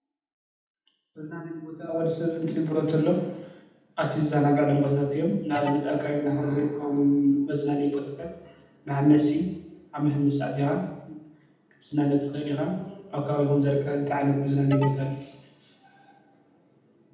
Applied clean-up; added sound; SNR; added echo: none; Alarm; 11 dB; reverberation time 0.8 s.